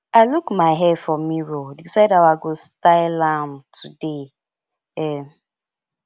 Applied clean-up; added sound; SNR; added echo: none; none; none; none.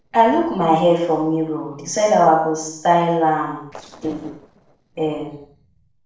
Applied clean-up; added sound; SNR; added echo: neural separator model SepFormer DNS4.